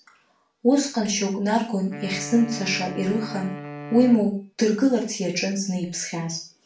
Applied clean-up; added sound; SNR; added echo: none; Wind instrument, woodwind instrument; 13 dB; reverberation time 0.4 s.